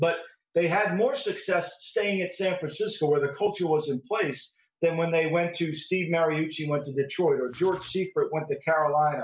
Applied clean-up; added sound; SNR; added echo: neural separator model SepFormer DNS4.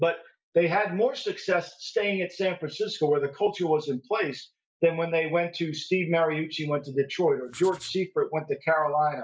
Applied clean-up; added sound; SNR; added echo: neural mask model DeepFilterNet 3.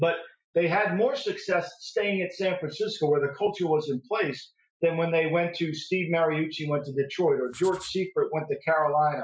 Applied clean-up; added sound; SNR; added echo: classical method Wiener filter.